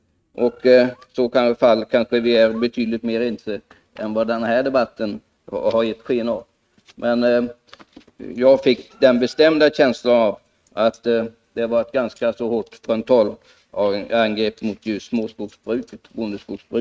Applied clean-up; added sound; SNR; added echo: neural mask model RNNoise.